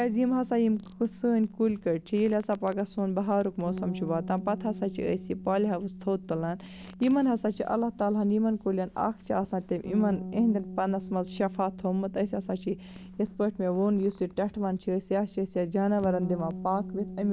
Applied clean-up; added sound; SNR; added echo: none; Bass guitar; 13 dB; none.